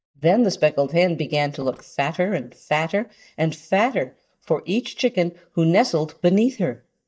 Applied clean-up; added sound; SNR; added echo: neural mask model DeepFilterNet 3.